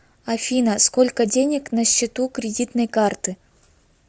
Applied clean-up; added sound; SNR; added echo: none; none; none; none.